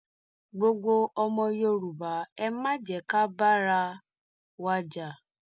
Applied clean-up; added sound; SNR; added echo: none; none; none; none.